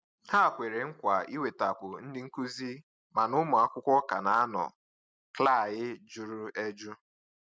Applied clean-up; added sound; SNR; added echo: none; none; none; none.